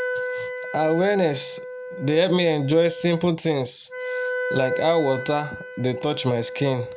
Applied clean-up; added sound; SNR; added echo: none; Wind instrument, woodwind instrument; 8 dB; none.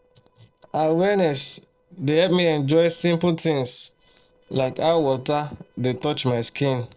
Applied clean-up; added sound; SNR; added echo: neural separator model SepFormer DNS4.